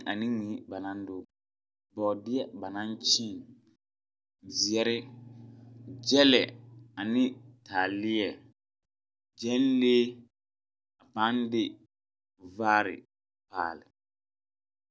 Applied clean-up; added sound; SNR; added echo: none; none; none; none.